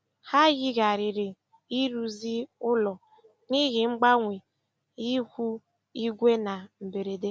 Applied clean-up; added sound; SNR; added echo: none; none; none; none.